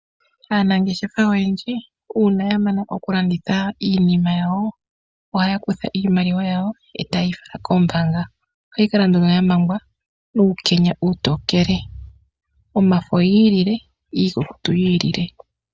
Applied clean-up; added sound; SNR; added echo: none; none; none; none.